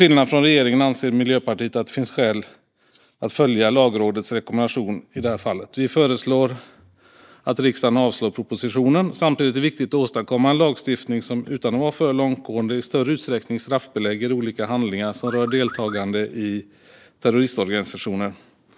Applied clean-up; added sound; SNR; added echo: neural mask model DeepFilterNet 3.